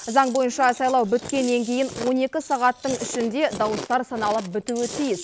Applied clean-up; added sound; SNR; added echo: none; Chewing, mastication; 14 dB; none.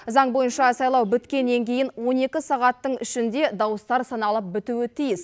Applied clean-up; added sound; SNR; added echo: none; none; none; none.